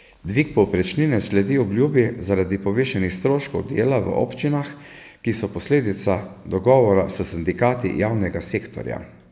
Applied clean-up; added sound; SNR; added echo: none; none; none; none.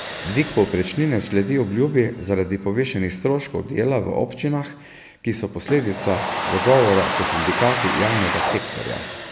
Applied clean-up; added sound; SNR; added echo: none; Domestic sounds, home sounds; 6 dB; none.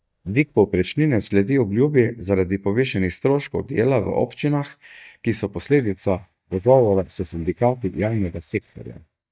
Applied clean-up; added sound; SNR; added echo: neural mask model DeepFilterNet 3.